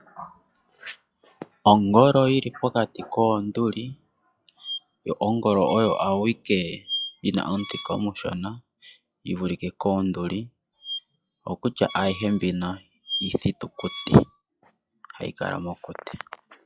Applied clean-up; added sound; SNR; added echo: classical method log-MMSE.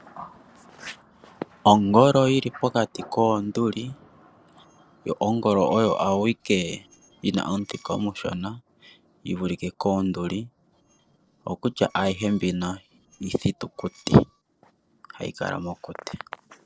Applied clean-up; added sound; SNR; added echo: neural separator model SepFormer DNS4.